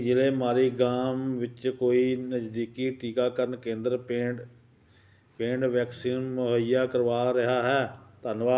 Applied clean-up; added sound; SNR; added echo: none; none; none; none.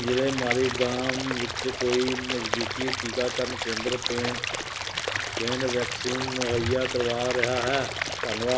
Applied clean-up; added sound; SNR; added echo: none; Stream / Liquid; 2 dB; none.